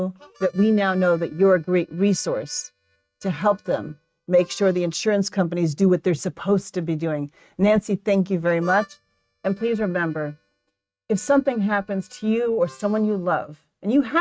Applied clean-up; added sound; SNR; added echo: neural mask model RNNoise.